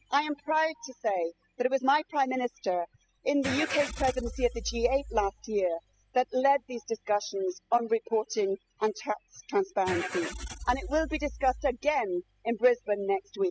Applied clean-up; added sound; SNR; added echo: classical method spectral subtraction.